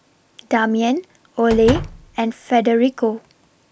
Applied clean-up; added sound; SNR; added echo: none; Slam; 11 dB; none.